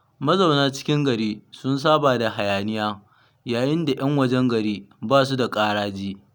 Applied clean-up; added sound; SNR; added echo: none; none; none; none.